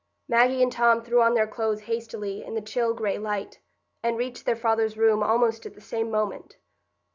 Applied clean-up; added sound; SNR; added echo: none; none; none; none.